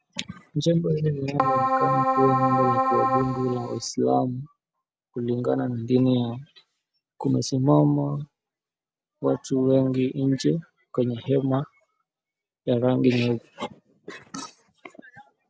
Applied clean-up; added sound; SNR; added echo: none; Keyboard (musical); -2 dB; none.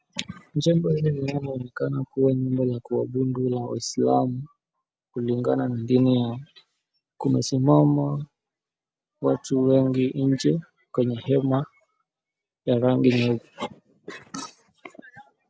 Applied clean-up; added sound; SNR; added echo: none; none; none; none.